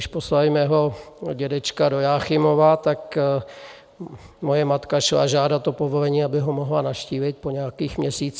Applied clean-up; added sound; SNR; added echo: none; none; none; none.